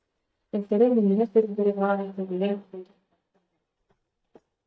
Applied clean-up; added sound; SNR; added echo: neural mask model DeepFilterNet 3.